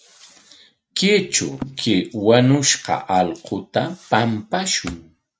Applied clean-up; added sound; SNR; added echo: neural mask model RNNoise.